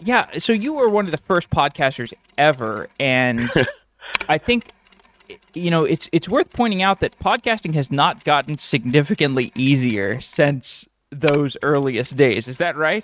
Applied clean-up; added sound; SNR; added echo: neural mask model RNNoise.